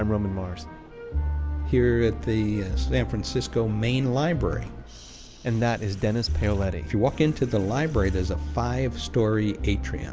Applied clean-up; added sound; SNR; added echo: none; Sink (filling or washing); 18 dB; none.